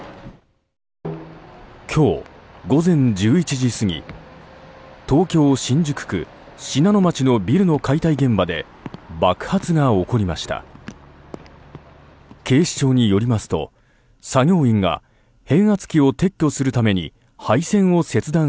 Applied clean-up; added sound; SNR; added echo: none; none; none; none.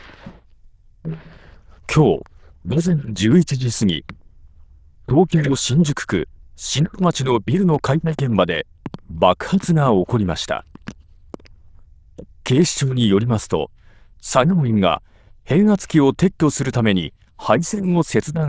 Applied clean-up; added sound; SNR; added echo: neural diffusion model UNIVERSE++.